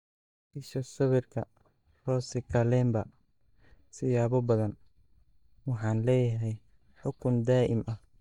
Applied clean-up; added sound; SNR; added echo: neural mask model DeepFilterNet 3.